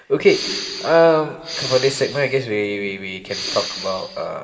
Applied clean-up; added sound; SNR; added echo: none; Respiratory sounds; 10 dB; reverberation time 1.8 s.